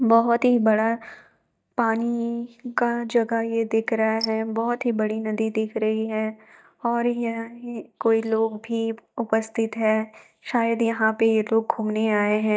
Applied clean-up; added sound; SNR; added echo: neural mask model DeepFilterNet 3.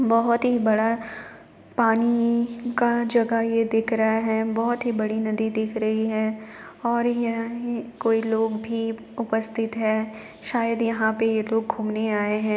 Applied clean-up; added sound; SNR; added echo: none; Cricket; 12 dB; none.